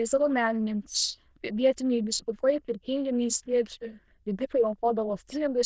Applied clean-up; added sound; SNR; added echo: neural diffusion model UNIVERSE++.